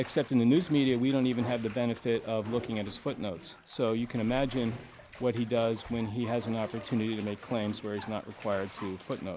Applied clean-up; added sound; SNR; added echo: none; Bathtub (filling or washing); 16 dB; none.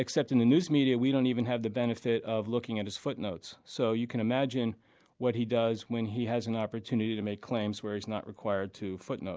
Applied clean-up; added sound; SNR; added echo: none; none; none; none.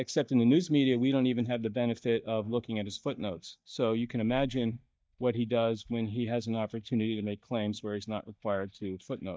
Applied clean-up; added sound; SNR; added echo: neural mask model DeepFilterNet 3.